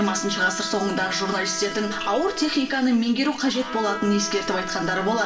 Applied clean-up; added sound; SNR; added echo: none; Trumpet; 11 dB; reverberation time 0.7 s.